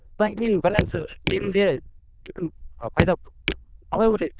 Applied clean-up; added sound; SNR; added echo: neural diffusion model UNIVERSE++.